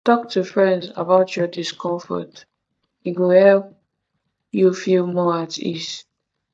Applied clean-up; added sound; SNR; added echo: neural mask model DeepFilterNet 3.